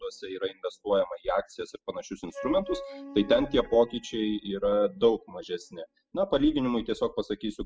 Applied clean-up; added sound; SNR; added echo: classical method spectral subtraction.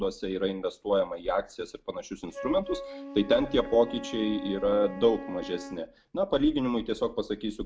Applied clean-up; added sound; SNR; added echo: none; Wind instrument, woodwind instrument; 15 dB; none.